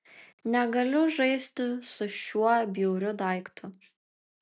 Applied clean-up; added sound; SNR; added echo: none; none; none; none.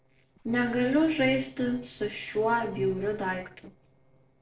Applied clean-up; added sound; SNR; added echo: neural separator model SepFormer DNS4.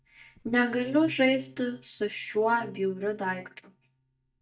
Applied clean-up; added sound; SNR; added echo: neural mask model DeepFilterNet 3.